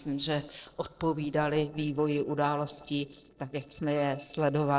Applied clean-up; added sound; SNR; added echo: neural separator model SepFormer DNS4.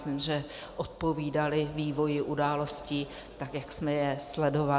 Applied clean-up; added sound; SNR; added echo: none; none; none; none.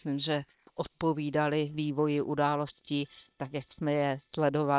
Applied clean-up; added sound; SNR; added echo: neural separator model SepFormer WHAM!.